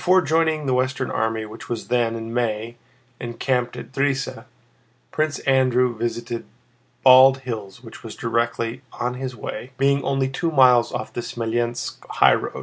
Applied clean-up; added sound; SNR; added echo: none; none; none; none.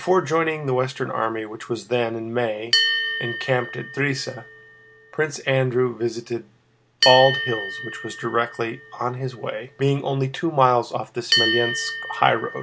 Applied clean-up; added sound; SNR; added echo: none; Bell; 5 dB; none.